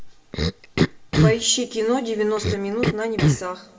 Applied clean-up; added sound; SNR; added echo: none; Cough; -1 dB; reverberation time 0.9 s.